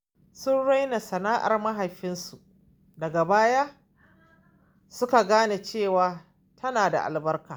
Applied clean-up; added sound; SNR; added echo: none; none; none; none.